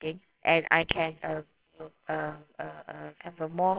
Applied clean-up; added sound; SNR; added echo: neural separator model SepFormer WHAMR!.